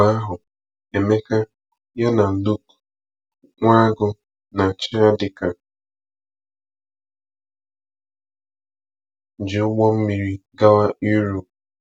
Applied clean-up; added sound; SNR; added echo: none; none; none; none.